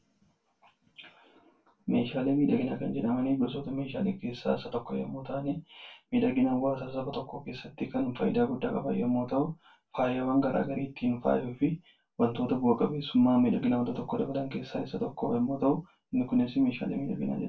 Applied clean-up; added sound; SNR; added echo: none; none; none; reverberation time 0.2 s.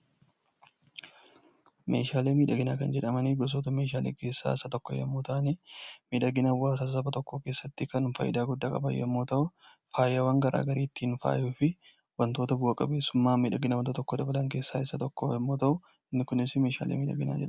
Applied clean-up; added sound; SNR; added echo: none; none; none; none.